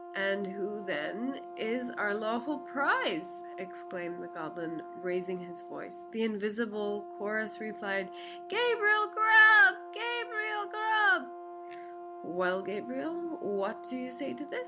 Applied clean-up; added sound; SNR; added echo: none; Brass instrument; 13 dB; none.